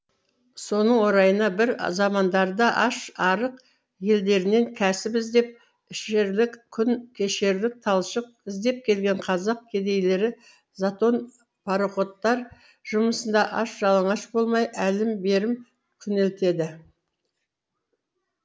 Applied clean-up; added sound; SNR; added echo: none; none; none; none.